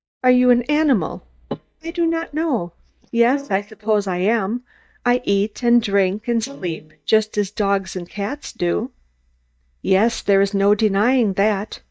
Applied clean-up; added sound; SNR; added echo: neural mask model DeepFilterNet 3.